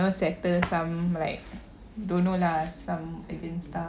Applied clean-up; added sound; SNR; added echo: none; none; none; none.